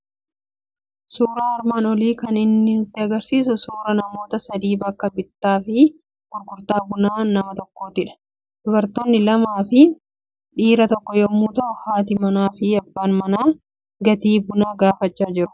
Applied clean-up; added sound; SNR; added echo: none; Tambourine; 15 dB; none.